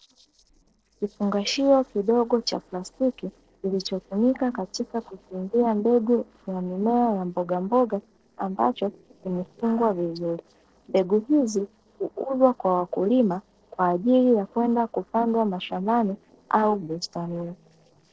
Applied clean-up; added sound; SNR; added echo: neural separator model SepFormer DNS4.